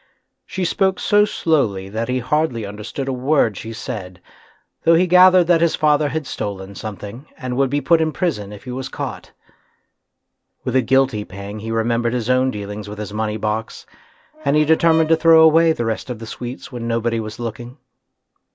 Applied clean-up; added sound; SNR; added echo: none; Brass instrument; 15 dB; none.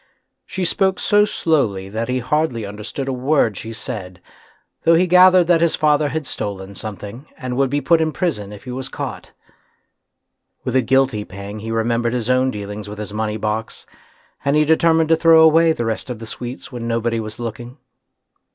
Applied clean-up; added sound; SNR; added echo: none; none; none; none.